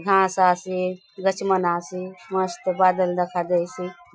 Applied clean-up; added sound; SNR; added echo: classical method Wiener filter.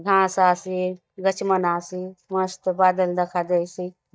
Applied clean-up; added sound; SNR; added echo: neural mask model DeepFilterNet 3.